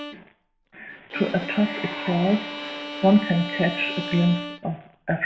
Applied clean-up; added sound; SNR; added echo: none; Bowed string instrument; 10 dB; reverberation time 0.5 s.